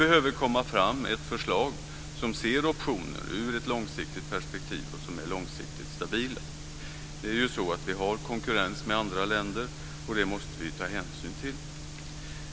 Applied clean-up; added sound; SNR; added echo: none; none; none; none.